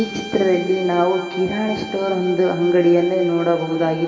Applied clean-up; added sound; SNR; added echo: none; Bowed string instrument; 15 dB; reverberation time 2.4 s.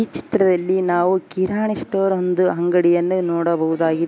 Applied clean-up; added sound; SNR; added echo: none; none; none; none.